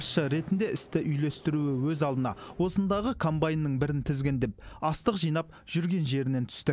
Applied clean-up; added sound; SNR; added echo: none; none; none; none.